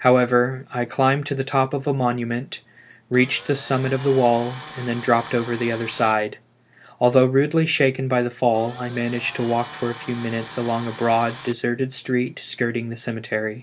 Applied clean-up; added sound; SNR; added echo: none; Tools; 17 dB; none.